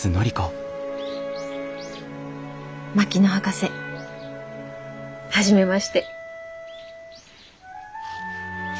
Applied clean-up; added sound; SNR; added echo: none; none; none; none.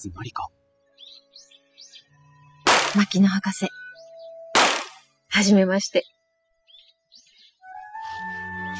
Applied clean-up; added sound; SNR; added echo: classical method spectral subtraction.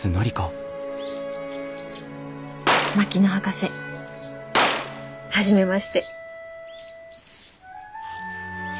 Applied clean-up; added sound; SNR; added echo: none; Gunshot, gunfire; 1 dB; none.